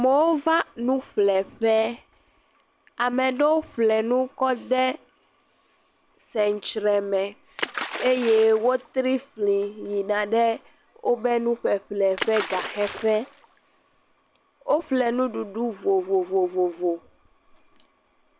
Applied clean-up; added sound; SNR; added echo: none; Splash, splatter; 11 dB; none.